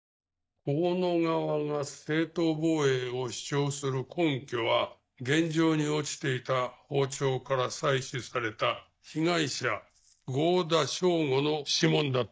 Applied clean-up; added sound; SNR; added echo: neural mask model DeepFilterNet 3.